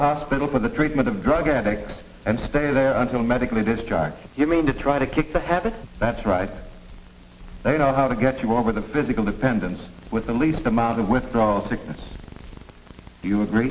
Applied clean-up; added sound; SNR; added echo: none; Drum kit; 20 dB; none.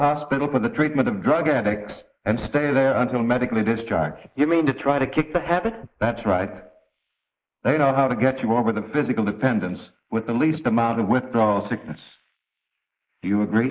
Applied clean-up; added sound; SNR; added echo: neural mask model Resemble Enhance denoiser.